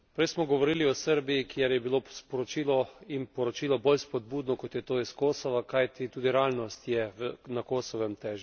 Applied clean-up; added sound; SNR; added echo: none; none; none; none.